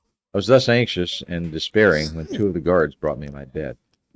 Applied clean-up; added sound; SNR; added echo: neural mask model RNNoise.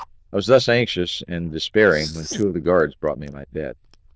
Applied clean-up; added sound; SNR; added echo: neural diffusion model UNIVERSE++.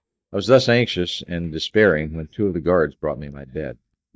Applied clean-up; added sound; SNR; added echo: neural mask model DeepFilterNet 3.